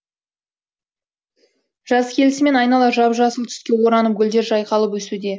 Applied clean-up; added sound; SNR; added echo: none; none; none; none.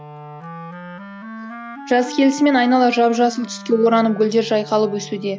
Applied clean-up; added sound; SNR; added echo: none; Wind instrument, woodwind instrument; 15 dB; none.